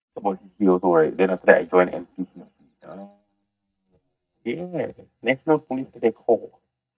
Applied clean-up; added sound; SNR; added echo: neural mask model DeepFilterNet 3.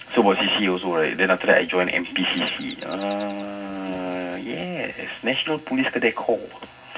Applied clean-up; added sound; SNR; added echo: none; Bird vocalization, bird call, bird song; 20 dB; reverberation time 0.4 s.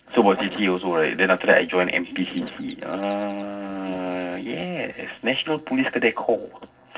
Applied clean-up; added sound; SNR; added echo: neural separator model SepFormer DNS4.